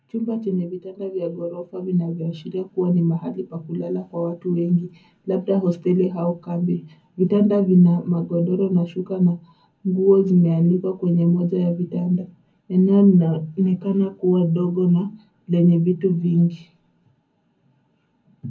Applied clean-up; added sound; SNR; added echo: none; none; none; reverberation time 0.4 s.